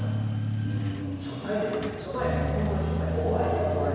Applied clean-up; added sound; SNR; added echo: none; Truck; -1 dB; reverberation time 1.9 s.